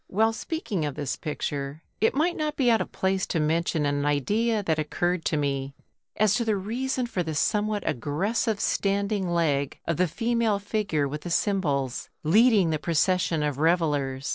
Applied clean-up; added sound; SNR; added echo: neural separator model SepFormer DNS4.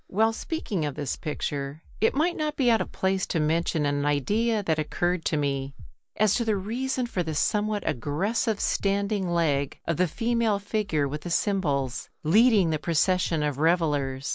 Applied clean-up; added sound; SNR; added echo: none; Breathing; 15 dB; none.